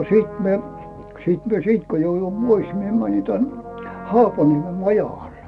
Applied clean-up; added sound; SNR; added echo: none; Brass instrument; 15 dB; none.